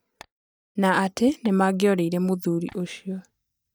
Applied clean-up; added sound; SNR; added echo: neural mask model DeepFilterNet 3.